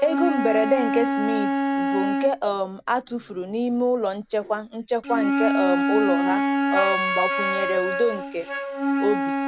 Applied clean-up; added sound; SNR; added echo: none; Wind instrument, woodwind instrument; 0 dB; none.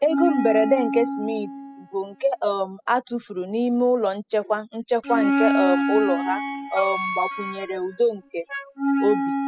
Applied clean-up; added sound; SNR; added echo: classical method spectral subtraction.